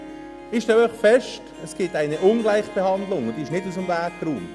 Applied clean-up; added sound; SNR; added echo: none; Harp; 16 dB; none.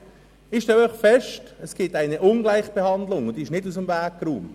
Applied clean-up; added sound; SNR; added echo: none; none; none; none.